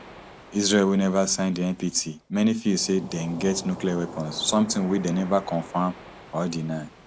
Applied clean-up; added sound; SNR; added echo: none; Waves, surf; 18 dB; none.